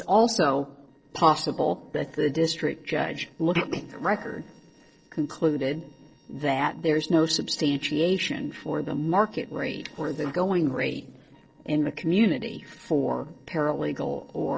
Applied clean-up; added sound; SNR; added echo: neural separator model SepFormer DNS4.